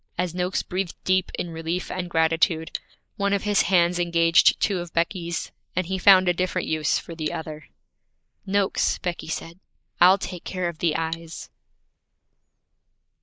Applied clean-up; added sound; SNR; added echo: neural mask model Resemble Enhance denoiser.